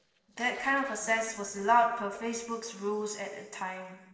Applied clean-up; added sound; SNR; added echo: neural separator model SepFormer DNS4.